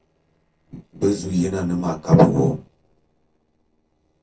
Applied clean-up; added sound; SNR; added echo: neural separator model SepFormer DNS4.